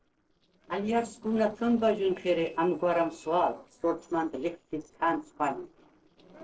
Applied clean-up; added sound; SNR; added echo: neural separator model SepFormer DNS4.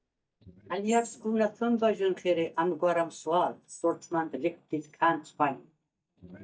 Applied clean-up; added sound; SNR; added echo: neural mask model DeepFilterNet 3.